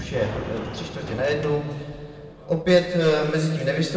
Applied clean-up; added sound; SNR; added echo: none; Gunshot, gunfire; 14 dB; reverberation time 2.0 s.